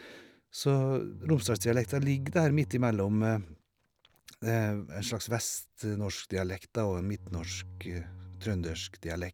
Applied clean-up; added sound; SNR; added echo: none; Bowed string instrument; 14 dB; none.